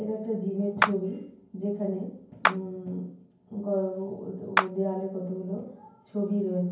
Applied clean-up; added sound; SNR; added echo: none; Clapping; 1 dB; reverberation time 0.9 s.